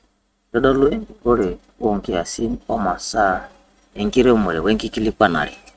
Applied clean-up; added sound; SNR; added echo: neural mask model RNNoise.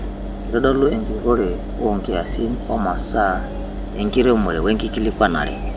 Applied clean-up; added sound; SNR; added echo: none; Engine; 6 dB; none.